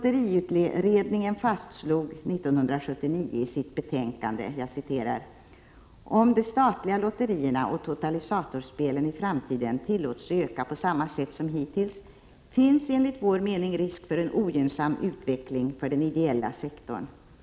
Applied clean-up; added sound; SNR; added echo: none; none; none; none.